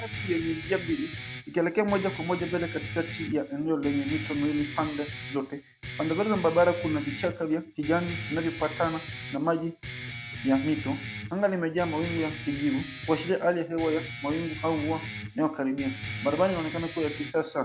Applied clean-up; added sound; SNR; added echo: none; Guitar; 10 dB; none.